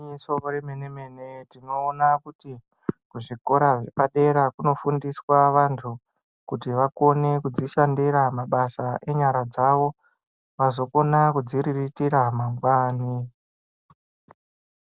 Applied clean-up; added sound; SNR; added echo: none; none; none; none.